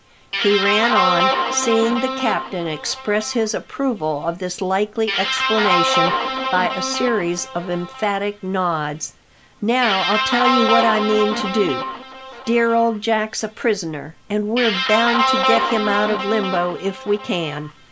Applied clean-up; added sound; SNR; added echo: none; Guitar; 2 dB; none.